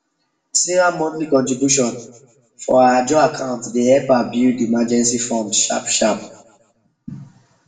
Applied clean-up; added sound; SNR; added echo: none; none; none; reverberation time 0.6 s.